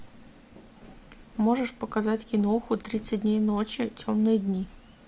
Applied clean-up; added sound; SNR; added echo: none; none; none; none.